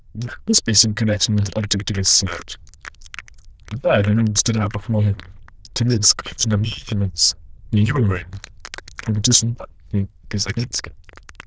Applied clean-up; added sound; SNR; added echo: neural diffusion model UNIVERSE++.